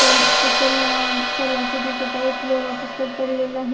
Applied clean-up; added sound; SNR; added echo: none; Hi-hat; -3 dB; reverberation time 0.4 s.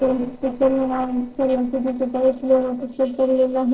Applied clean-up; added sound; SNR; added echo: neural separator model SepFormer DNS4.